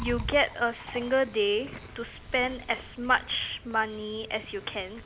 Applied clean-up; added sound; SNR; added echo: none; Chewing, mastication; 13 dB; none.